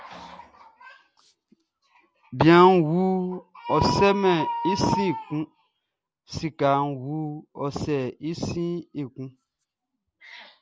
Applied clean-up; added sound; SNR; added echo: none; none; none; none.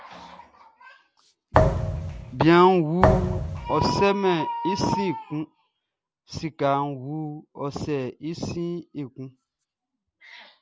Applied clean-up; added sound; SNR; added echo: none; Thump, thud; -1 dB; none.